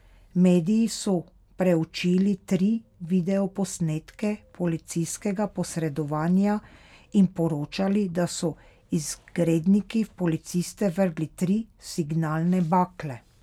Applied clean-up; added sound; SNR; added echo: none; none; none; none.